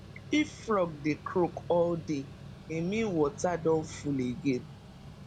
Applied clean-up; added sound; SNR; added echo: none; Mechanical fan; 15 dB; none.